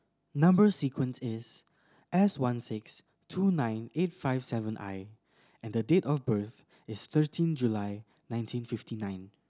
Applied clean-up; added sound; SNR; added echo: none; none; none; none.